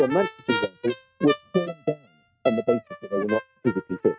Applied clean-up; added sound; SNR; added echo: neural mask model RNNoise.